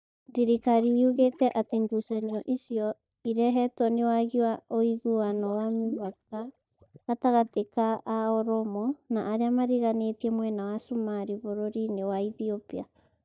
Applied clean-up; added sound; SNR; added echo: neural mask model DeepFilterNet 3.